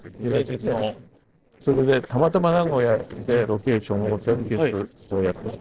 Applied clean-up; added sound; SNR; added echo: neural separator model SepFormer DNS4.